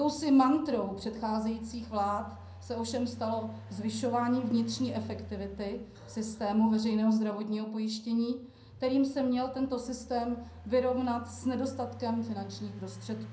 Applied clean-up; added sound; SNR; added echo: none; Engine; 17 dB; reverberation time 0.6 s.